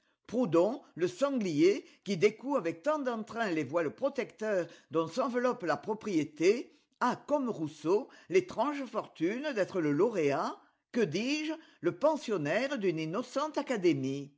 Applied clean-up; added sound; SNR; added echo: none; none; none; none.